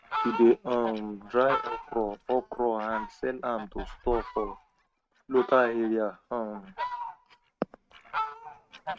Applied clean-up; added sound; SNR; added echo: neural mask model RNNoise.